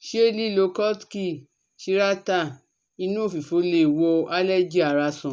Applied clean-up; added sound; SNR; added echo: none; none; none; none.